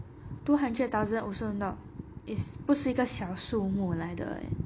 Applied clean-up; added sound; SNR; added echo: none; none; none; none.